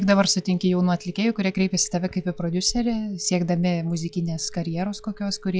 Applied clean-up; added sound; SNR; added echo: classical method log-MMSE.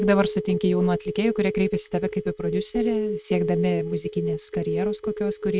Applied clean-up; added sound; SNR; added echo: neural mask model RNNoise.